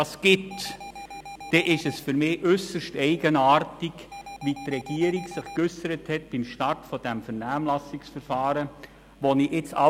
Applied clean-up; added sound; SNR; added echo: none; Alarm; 14 dB; none.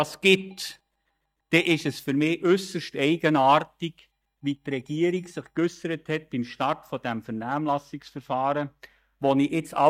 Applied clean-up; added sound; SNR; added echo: neural mask model DeepFilterNet 3.